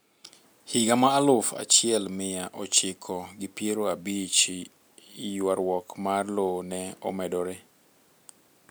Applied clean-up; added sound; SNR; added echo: none; none; none; none.